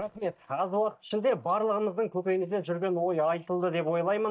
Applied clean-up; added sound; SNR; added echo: neural mask model DeepFilterNet 3.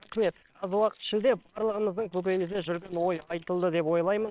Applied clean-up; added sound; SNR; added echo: neural separator model SepFormer WHAMR!.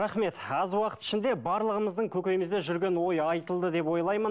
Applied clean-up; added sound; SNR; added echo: none; none; none; none.